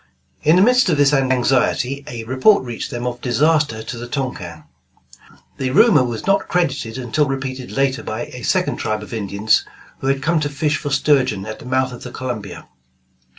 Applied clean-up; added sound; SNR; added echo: none; none; none; none.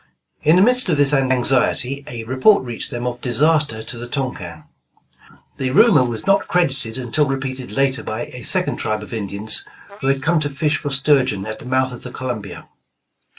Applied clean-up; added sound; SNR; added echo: neural mask model Resemble Enhance denoiser.